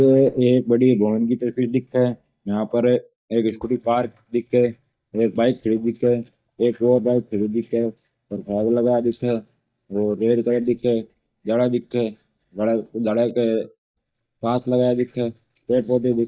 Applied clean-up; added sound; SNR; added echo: neural mask model DeepFilterNet 3.